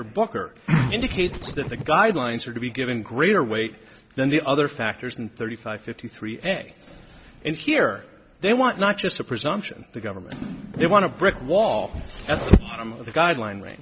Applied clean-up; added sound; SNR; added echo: none; Scratching (performance technique); 10 dB; none.